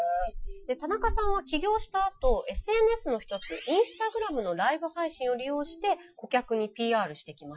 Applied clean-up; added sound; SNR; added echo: classical method Wiener filter.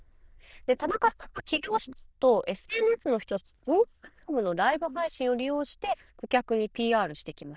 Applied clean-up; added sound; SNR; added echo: neural diffusion model UNIVERSE++.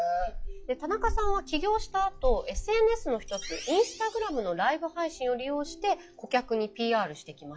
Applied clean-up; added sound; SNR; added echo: classical method log-MMSE.